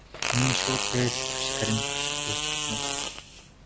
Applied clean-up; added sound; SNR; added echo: none; Fart; -3 dB; none.